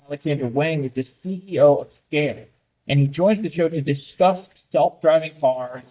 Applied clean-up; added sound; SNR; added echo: neural mask model DeepFilterNet 3.